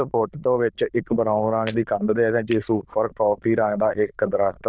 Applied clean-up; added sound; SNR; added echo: neural diffusion model UNIVERSE++.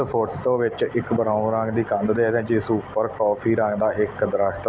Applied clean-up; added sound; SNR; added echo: none; none; none; none.